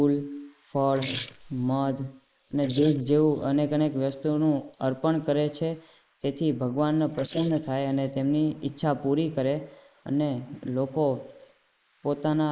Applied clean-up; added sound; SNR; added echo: neural mask model Resemble Enhance denoiser.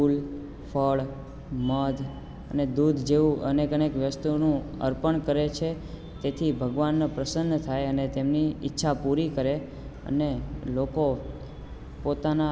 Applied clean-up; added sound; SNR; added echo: none; none; none; none.